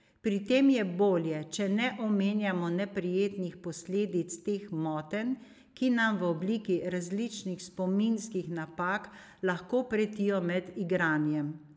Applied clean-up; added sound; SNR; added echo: none; none; none; none.